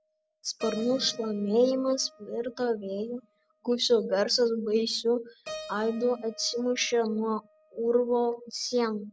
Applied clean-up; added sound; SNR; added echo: none; Keyboard (musical); 20 dB; none.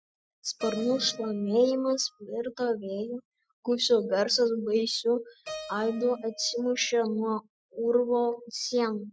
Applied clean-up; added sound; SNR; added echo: classical method Wiener filter.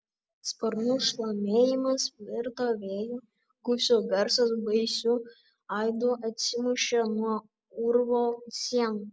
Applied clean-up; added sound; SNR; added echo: none; none; none; none.